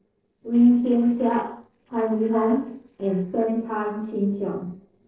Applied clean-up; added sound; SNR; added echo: neural separator model SepFormer DNS4.